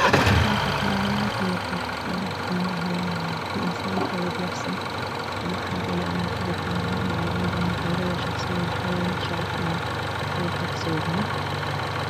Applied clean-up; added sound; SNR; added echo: none; Idling / Engine starting; -4 dB; none.